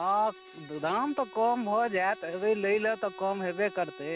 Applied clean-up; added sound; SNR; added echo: none; Bowed string instrument; 19 dB; none.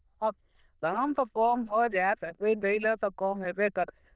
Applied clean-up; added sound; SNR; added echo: neural diffusion model UNIVERSE++.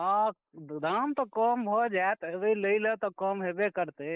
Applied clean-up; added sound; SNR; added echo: neural mask model Resemble Enhance denoiser.